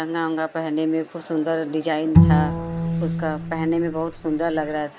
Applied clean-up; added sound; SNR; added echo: none; Bowed string instrument; -3 dB; none.